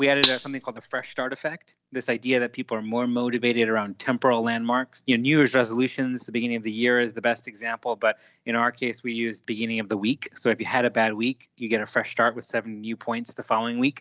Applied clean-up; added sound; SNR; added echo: none; Gunshot, gunfire; 4 dB; none.